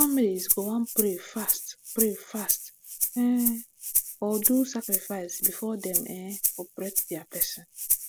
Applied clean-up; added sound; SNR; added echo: none; Rattle (instrument); -1 dB; none.